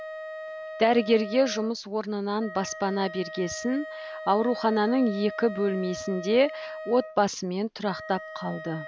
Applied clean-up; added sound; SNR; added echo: none; Wind instrument, woodwind instrument; 12 dB; none.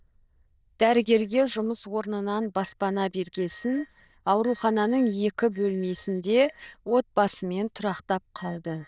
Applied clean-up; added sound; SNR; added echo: neural diffusion model UNIVERSE++.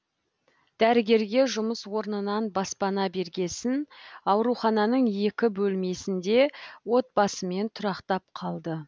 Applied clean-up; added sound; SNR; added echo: none; none; none; none.